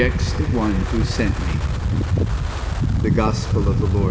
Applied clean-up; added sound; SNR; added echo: none; Wind; -5 dB; none.